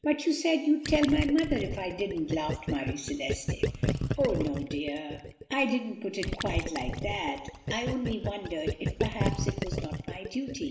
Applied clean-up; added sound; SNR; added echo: none; Gurgling; 3 dB; reverberation time 1.1 s.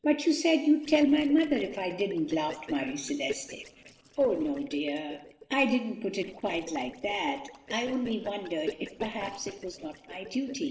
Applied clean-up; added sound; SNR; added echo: neural separator model SepFormer DNS4.